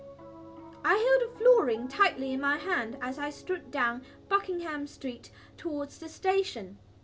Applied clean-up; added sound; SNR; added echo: none; Piano; 19 dB; none.